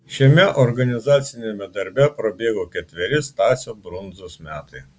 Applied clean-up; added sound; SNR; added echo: none; none; none; none.